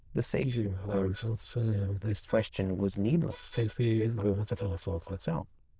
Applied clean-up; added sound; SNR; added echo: neural diffusion model UNIVERSE++.